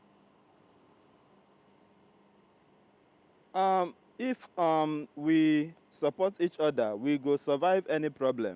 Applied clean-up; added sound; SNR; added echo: none; none; none; none.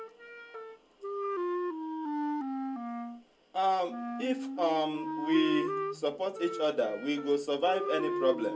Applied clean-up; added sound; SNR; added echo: none; Wind instrument, woodwind instrument; 4 dB; reverberation time 0.2 s.